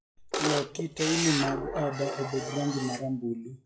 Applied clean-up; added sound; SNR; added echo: classical method WPE with log-MMSE.